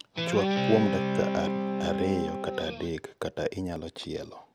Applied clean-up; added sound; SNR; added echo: none; Guitar; -1 dB; none.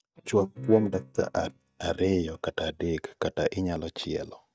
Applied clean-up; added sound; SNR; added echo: neural mask model DeepFilterNet 3.